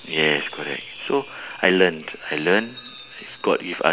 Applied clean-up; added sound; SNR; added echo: none; Chime; 18 dB; none.